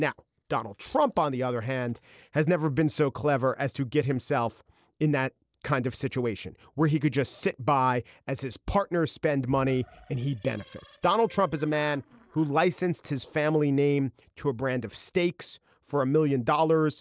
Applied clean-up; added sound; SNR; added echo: neural separator model SepFormer DNS4.